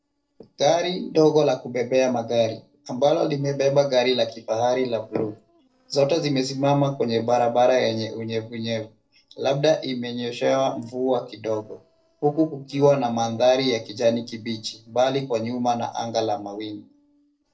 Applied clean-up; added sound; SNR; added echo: neural separator model SepFormer DNS4.